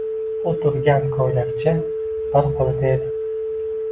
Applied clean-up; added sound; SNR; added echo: none; Telephone; 2 dB; none.